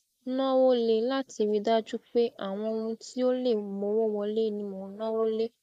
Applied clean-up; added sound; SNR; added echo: neural mask model Resemble Enhance denoiser.